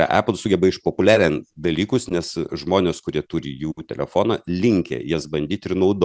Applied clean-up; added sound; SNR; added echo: none; none; none; none.